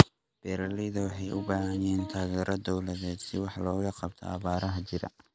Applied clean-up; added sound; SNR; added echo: none; Piano; 15 dB; none.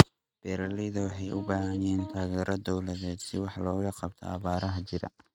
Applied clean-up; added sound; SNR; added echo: neural mask model RNNoise.